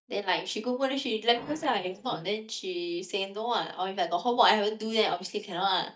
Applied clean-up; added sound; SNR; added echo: neural mask model DeepFilterNet 3.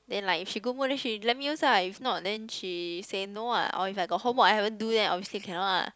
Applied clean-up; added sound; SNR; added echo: none; none; none; none.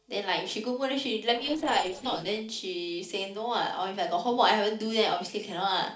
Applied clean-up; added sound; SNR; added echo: neural separator model SepFormer DNS4.